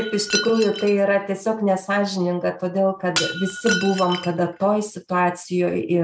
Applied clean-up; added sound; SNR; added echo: none; Shatter; 10 dB; none.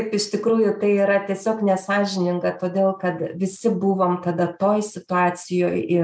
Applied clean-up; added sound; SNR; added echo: none; none; none; none.